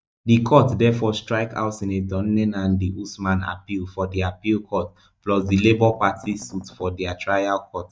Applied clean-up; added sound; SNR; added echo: neural mask model DeepFilterNet 3.